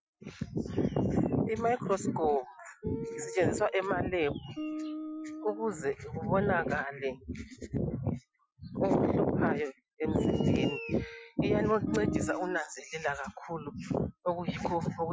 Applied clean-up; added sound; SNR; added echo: classical method Wiener filter.